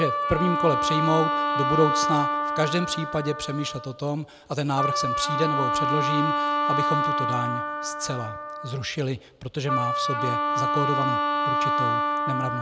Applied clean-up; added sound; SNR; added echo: none; Wind instrument, woodwind instrument; -2 dB; none.